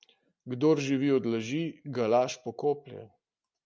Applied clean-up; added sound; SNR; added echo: none; none; none; none.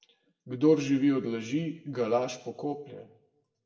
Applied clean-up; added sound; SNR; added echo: none; none; none; reverberation time 0.7 s.